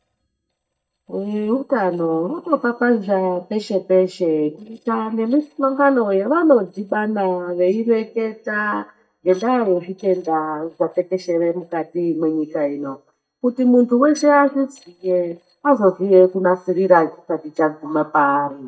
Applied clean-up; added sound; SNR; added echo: neural mask model DeepFilterNet 3.